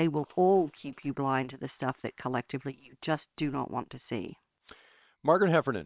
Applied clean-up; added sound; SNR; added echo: neural separator model SepFormer WHAM!.